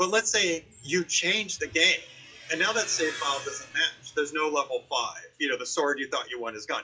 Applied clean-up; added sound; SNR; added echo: classical method WPE with log-MMSE.